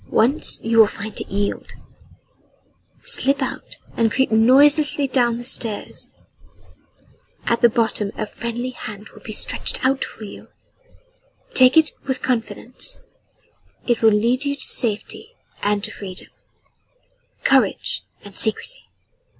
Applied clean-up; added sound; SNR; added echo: none; none; none; none.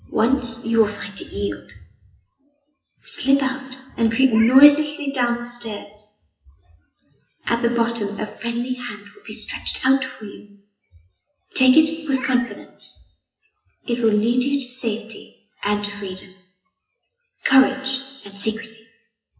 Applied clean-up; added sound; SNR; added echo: classical method WPE with log-MMSE.